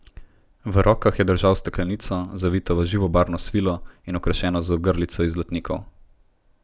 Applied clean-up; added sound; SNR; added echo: none; none; none; none.